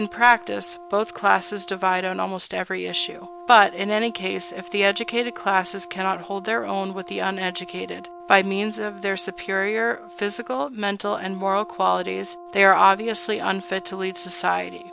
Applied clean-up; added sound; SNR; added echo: none; Brass instrument; 17 dB; none.